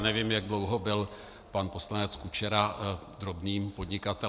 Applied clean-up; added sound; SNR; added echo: none; none; none; none.